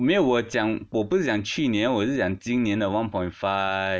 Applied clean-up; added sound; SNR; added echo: none; none; none; none.